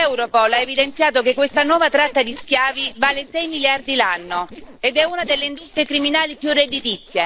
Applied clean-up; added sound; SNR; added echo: neural separator model SepFormer DNS4.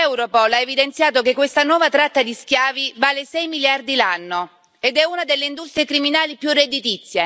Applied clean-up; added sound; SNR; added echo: none; none; none; none.